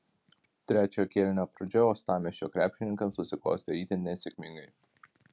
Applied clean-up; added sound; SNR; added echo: none; none; none; none.